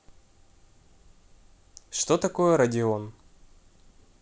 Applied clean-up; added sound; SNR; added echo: none; none; none; none.